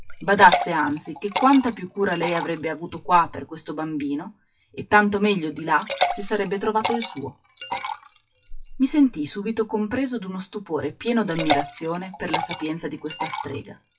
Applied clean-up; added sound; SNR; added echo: classical method WPE with log-MMSE.